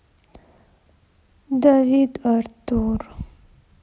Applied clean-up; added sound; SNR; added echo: none; none; none; none.